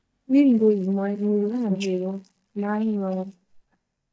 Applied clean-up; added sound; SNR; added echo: neural mask model DeepFilterNet 3.